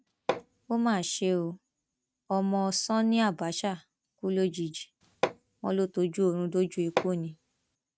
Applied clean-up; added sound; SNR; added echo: neural mask model RNNoise.